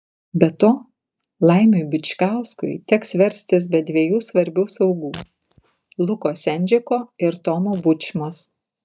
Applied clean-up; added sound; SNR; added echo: neural mask model DeepFilterNet 3.